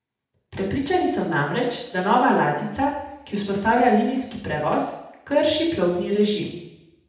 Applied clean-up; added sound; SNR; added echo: none; none; none; reverberation time 0.8 s.